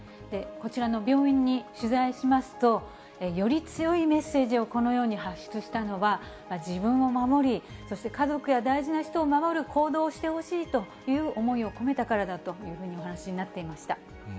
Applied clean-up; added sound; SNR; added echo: none; none; none; none.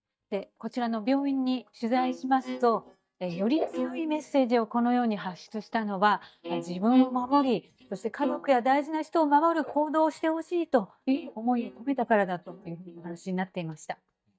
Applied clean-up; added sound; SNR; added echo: neural mask model DeepFilterNet 3.